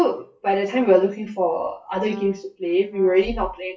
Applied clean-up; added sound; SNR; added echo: classical method WPE with log-MMSE.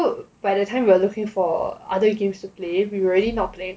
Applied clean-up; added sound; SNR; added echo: none; none; none; none.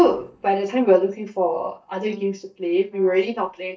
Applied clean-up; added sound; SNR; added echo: neural mask model DeepFilterNet 3.